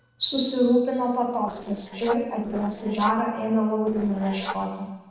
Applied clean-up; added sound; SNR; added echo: neural separator model SepFormer DNS4.